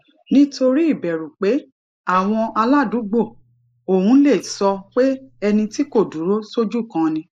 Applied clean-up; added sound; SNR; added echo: neural mask model Resemble Enhance denoiser.